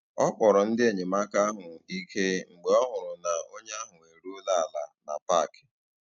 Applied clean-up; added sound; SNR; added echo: none; none; none; none.